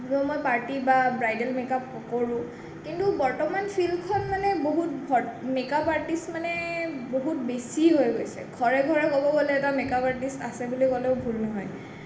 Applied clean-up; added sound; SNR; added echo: none; none; none; reverberation time 1.0 s.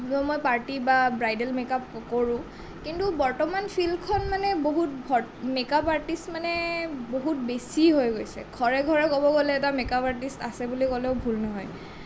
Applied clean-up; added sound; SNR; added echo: none; none; none; none.